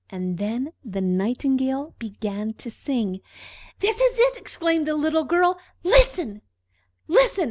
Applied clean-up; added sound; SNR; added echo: none; none; none; none.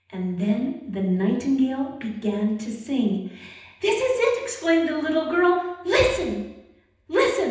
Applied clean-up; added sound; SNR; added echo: none; none; none; reverberation time 0.9 s.